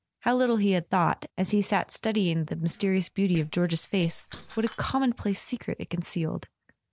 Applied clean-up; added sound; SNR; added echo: neural separator model SepFormer DNS4.